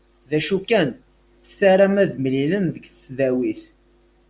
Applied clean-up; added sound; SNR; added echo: none; none; none; none.